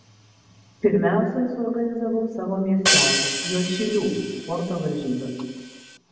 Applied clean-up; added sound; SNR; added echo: none; Hi-hat; 1 dB; reverberation time 1.2 s.